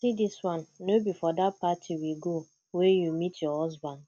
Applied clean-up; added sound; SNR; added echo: none; none; none; none.